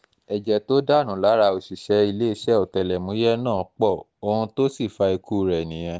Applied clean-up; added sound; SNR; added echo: none; none; none; none.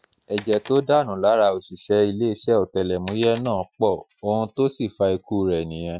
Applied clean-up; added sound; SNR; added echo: classical method Wiener filter.